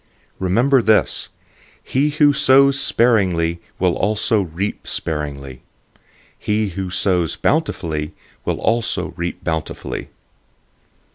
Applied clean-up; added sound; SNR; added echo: none; none; none; none.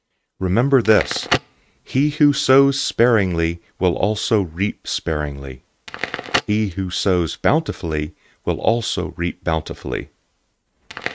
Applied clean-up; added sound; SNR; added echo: neural mask model RNNoise.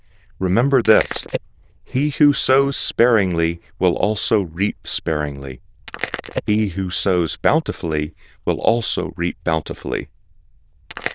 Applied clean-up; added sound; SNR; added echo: neural diffusion model UNIVERSE++.